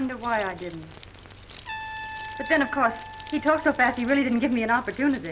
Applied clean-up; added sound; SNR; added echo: none; Trumpet + Keys jangling; 14 dB; none.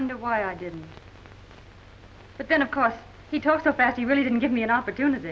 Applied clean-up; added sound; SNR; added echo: none; none; none; none.